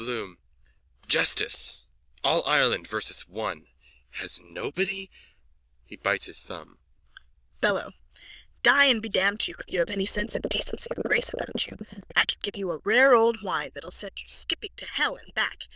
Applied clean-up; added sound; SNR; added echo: neural diffusion model UNIVERSE++.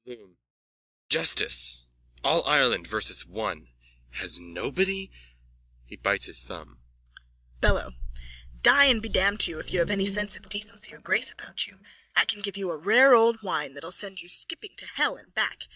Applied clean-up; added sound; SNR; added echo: neural mask model DeepFilterNet 3.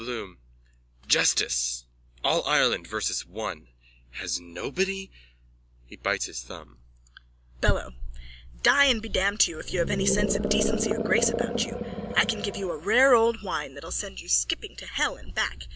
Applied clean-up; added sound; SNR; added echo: none; Animal; 1 dB; none.